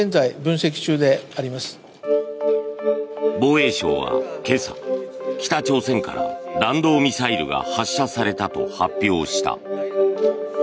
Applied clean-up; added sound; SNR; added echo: none; none; none; none.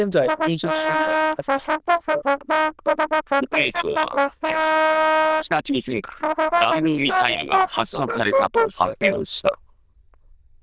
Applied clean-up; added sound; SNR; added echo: neural diffusion model UNIVERSE++.